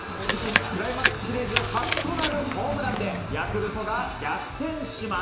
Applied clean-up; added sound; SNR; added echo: none; Chewing, mastication; 1 dB; reverberation time 1.0 s.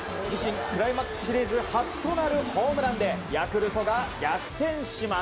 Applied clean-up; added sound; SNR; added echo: none; none; none; none.